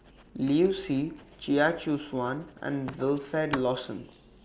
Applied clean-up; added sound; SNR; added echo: none; Writing; 16 dB; none.